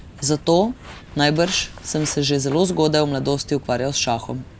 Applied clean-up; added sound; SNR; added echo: none; Walk, footsteps; 18 dB; none.